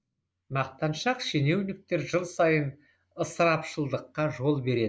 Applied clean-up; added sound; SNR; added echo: neural mask model Resemble Enhance denoiser.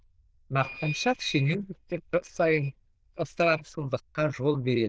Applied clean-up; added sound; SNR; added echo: neural diffusion model UNIVERSE++.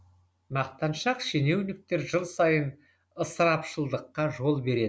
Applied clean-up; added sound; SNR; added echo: none; none; none; none.